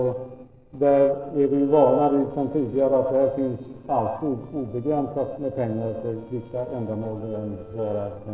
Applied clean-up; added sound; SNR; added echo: neural separator model SepFormer DNS4.